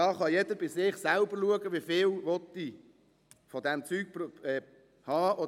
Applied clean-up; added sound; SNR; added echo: none; none; none; none.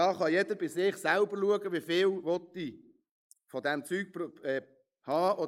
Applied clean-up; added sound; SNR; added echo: neural mask model Resemble Enhance denoiser.